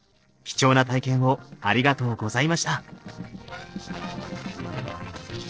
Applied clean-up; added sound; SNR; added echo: neural separator model SepFormer DNS4.